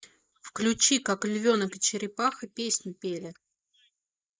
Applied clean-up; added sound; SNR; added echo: neural mask model Resemble Enhance denoiser.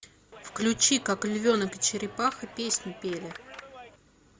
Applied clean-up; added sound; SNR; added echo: none; Clapping; 17 dB; none.